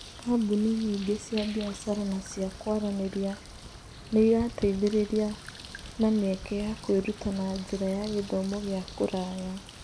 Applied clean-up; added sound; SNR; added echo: none; Bird; 14 dB; none.